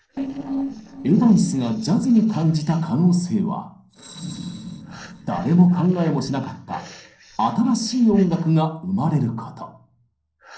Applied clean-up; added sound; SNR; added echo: neural separator model SepFormer DNS4.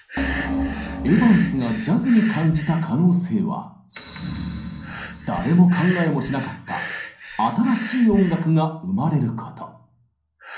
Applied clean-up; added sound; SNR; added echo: none; Breathing; 15 dB; reverberation time 0.6 s.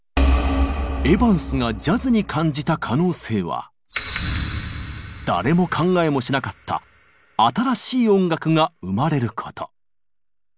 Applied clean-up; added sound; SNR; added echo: none; none; none; none.